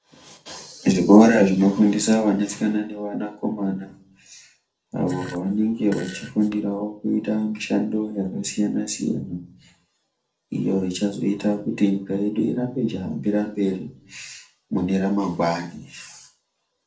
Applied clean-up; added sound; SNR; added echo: neural separator model SepFormer DNS4.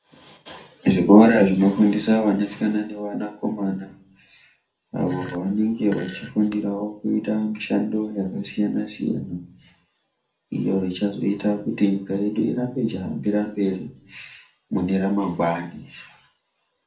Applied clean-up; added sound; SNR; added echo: none; Fart; 16 dB; reverberation time 0.4 s.